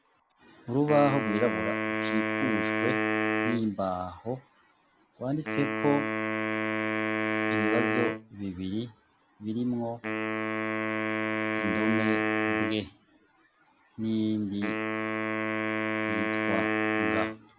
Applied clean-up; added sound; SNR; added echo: none; Wind instrument, woodwind instrument; -2 dB; none.